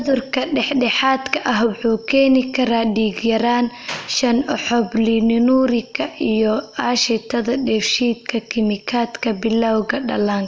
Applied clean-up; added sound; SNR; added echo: none; none; none; none.